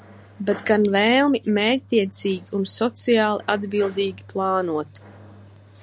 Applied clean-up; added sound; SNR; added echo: none; none; none; none.